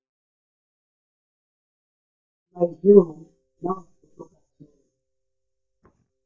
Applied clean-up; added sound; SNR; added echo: neural mask model DeepFilterNet 3.